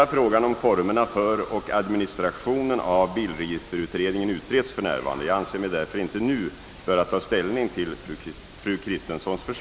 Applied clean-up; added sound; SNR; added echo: none; none; none; none.